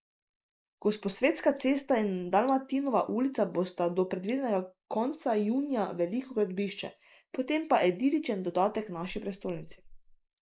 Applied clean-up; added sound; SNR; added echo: neural mask model Resemble Enhance denoiser.